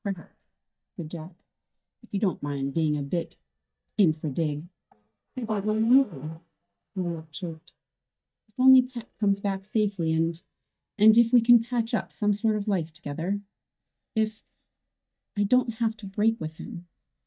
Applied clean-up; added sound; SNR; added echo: neural mask model DeepFilterNet 3.